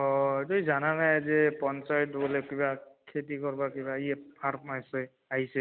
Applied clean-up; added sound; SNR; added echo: none; none; none; none.